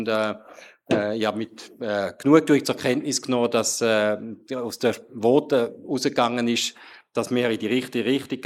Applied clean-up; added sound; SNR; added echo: neural mask model Resemble Enhance denoiser.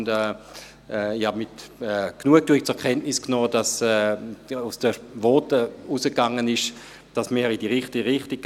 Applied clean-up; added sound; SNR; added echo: none; none; none; none.